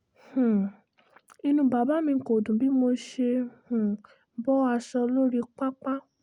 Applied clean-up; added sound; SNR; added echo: none; none; none; none.